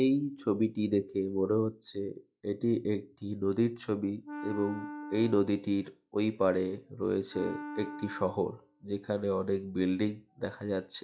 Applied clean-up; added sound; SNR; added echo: classical method log-MMSE.